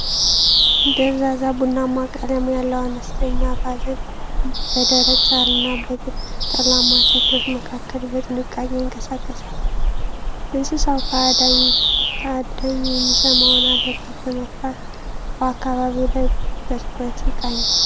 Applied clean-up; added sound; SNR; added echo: none; Bird vocalization, bird call, bird song; -5 dB; none.